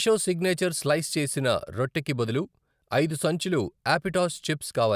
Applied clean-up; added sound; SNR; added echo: none; none; none; none.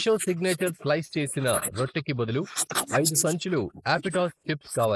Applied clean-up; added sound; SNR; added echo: neural mask model Resemble Enhance denoiser.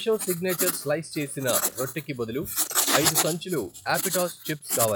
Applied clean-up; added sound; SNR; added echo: classical method log-MMSE.